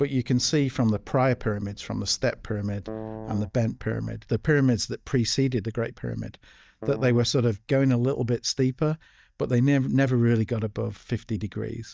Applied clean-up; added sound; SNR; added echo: neural mask model DeepFilterNet 3.